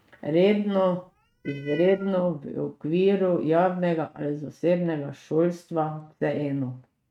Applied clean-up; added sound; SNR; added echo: neural mask model RNNoise.